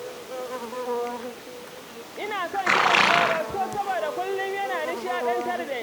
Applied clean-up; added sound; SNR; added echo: none; Livestock, farm animals, working animals; -3 dB; none.